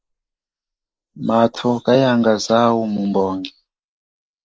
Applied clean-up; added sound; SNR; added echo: neural mask model Resemble Enhance denoiser.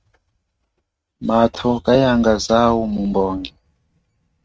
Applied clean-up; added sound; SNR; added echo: neural mask model RNNoise.